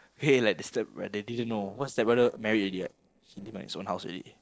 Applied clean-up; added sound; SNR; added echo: neural separator model SepFormer DNS4.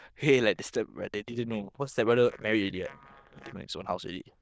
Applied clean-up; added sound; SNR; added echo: neural diffusion model UNIVERSE++.